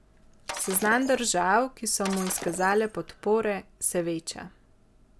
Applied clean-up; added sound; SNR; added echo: none; Shatter; 13 dB; none.